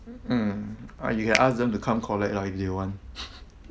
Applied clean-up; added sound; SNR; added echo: none; Finger snapping; 10 dB; none.